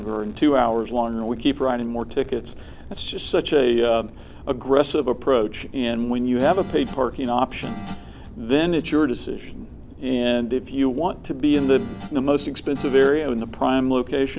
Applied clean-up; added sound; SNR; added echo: none; Guitar; 15 dB; none.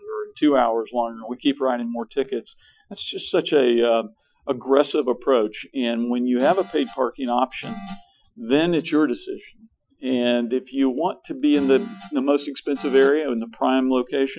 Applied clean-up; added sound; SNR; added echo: classical method Wiener filter.